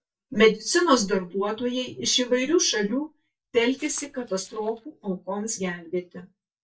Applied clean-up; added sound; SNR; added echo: neural mask model DeepFilterNet 3.